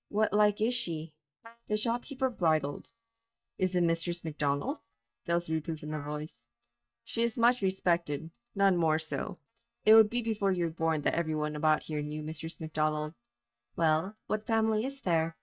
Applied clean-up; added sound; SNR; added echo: neural mask model DeepFilterNet 3.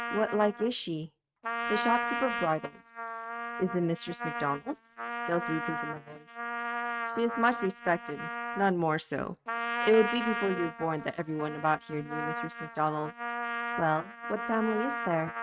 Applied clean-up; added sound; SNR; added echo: neural mask model RNNoise.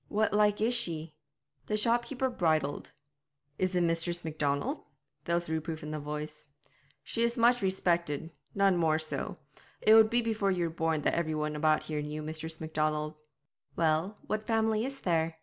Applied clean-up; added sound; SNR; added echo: none; none; none; none.